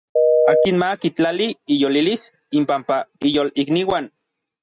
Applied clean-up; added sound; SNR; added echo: neural mask model RNNoise.